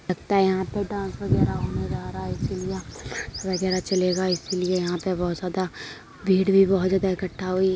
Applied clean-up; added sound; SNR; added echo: none; none; none; none.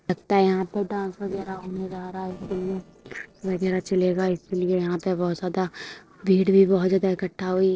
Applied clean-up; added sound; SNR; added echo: neural separator model SepFormer DNS4.